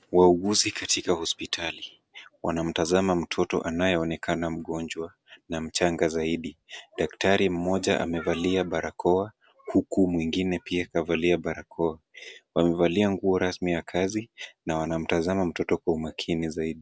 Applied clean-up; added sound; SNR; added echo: none; none; none; none.